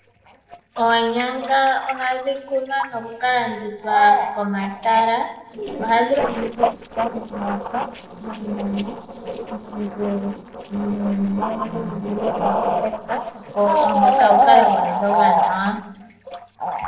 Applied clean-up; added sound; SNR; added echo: neural separator model SepFormer DNS4.